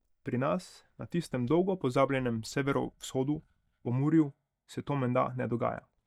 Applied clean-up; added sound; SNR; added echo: neural mask model DeepFilterNet 3.